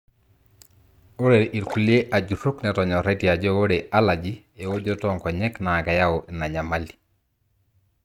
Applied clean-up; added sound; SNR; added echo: neural mask model RNNoise.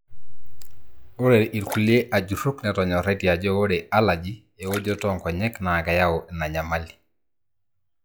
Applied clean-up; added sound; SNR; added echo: classical method log-MMSE.